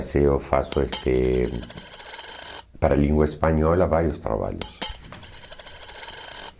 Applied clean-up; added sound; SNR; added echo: none; Coin (dropping); 13 dB; none.